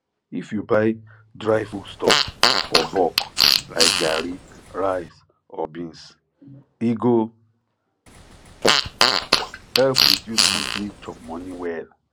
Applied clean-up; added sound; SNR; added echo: none; Fart; -4 dB; none.